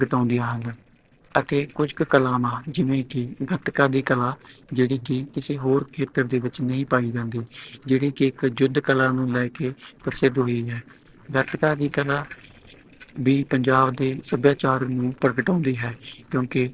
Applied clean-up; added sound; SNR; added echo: neural separator model SepFormer DNS4.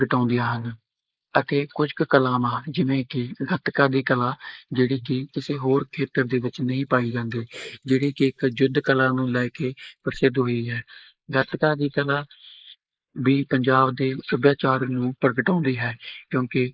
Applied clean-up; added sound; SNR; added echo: neural mask model Resemble Enhance denoiser.